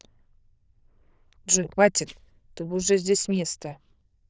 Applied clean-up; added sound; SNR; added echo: neural diffusion model UNIVERSE++.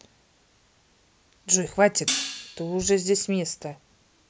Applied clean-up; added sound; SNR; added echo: none; Hi-hat; 6 dB; none.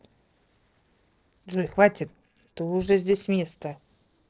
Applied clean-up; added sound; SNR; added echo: neural separator model SepFormer DNS4.